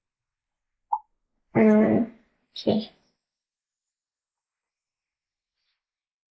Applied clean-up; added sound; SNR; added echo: neural mask model Resemble Enhance denoiser.